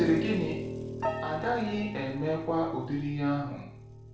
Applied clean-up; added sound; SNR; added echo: none; Piano; 6 dB; reverberation time 0.6 s.